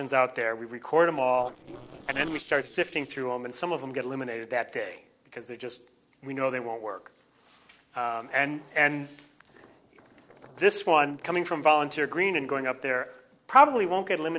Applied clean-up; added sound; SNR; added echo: neural separator model SepFormer DNS4.